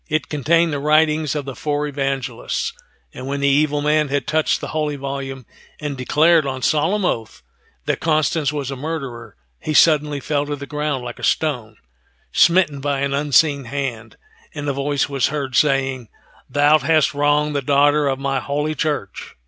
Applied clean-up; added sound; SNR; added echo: none; none; none; none.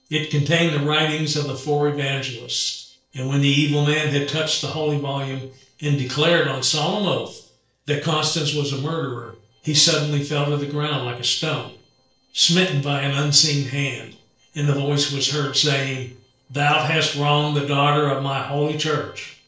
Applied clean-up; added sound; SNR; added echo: neural separator model SepFormer DNS4.